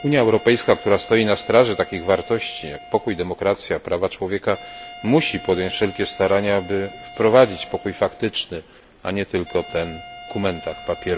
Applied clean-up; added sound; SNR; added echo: none; Wind instrument, woodwind instrument; 19 dB; none.